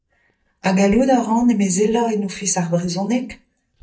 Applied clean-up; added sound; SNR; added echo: neural mask model DeepFilterNet 3.